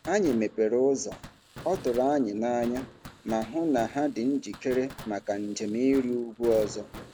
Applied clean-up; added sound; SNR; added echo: none; Fireworks; 17 dB; none.